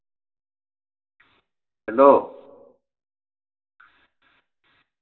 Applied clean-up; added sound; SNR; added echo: none; none; none; reverberation time 0.4 s.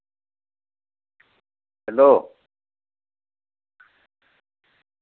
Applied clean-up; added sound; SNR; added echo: none; none; none; none.